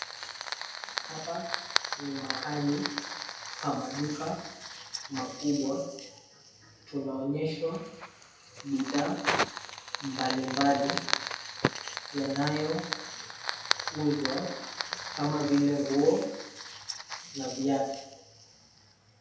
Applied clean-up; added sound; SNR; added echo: none; Fire; 4 dB; reverberation time 0.8 s.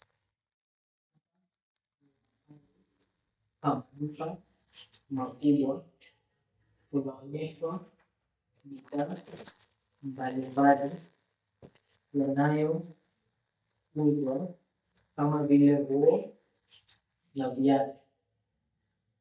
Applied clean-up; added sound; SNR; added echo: neural mask model DeepFilterNet 3.